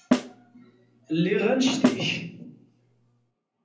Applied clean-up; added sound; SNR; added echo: none; Snare drum; 2 dB; reverberation time 0.6 s.